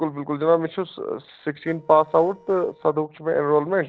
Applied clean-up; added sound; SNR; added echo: neural separator model SepFormer DNS4.